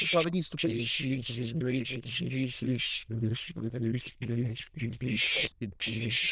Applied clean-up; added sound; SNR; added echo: neural diffusion model UNIVERSE++.